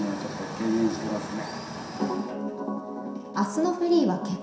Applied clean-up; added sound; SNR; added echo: none; none; none; reverberation time 0.7 s.